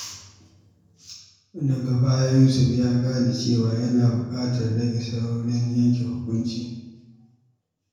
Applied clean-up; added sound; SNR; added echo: none; none; none; reverberation time 1.0 s.